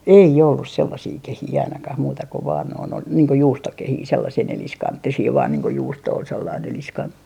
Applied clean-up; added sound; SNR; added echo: none; none; none; none.